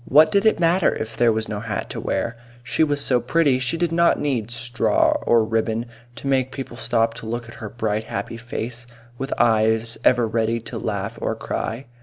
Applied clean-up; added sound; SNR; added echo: none; none; none; none.